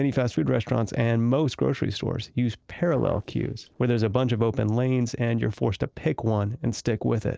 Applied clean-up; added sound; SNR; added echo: neural separator model SepFormer DNS4.